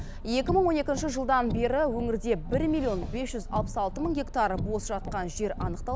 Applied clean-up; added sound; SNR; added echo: none; Car; 6 dB; none.